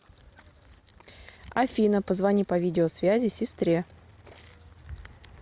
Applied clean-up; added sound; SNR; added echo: none; none; none; none.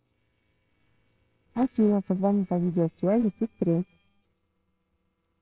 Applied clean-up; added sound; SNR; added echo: neural separator model SepFormer WHAMR!.